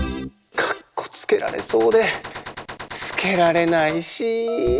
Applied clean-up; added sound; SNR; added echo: none; Gunshot, gunfire; 13 dB; none.